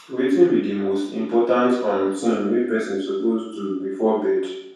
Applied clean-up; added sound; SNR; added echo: none; none; none; reverberation time 0.7 s.